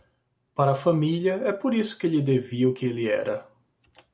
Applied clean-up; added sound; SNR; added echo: none; none; none; none.